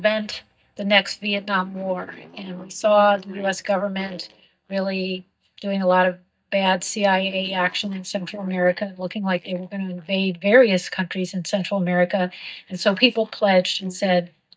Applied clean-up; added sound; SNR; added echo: neural mask model DeepFilterNet 3.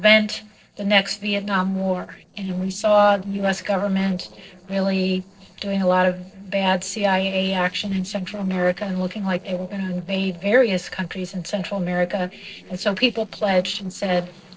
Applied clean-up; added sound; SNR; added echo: neural separator model SepFormer DNS4.